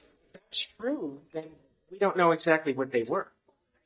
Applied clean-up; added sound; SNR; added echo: neural mask model DeepFilterNet 3.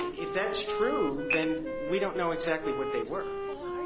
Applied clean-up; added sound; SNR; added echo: none; Wind instrument, woodwind instrument + Dishes, pots, and pans / Glass; 1 dB; none.